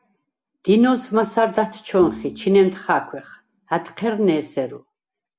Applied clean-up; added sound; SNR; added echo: none; Bowed string instrument; 19 dB; none.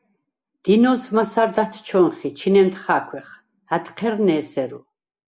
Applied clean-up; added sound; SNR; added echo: neural mask model Resemble Enhance denoiser.